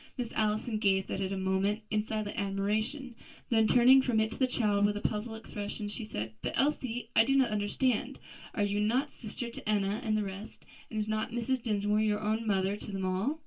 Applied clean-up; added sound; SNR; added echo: none; none; none; reverberation time 0.1 s.